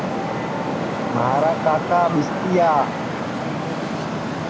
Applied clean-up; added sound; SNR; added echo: none; Traffic noise, roadway noise; 1 dB; none.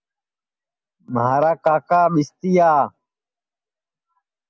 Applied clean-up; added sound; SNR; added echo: none; none; none; none.